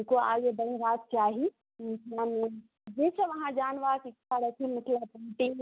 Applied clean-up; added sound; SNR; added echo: none; none; none; none.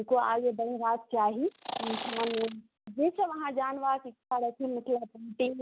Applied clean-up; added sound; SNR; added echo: none; Insect; 4 dB; none.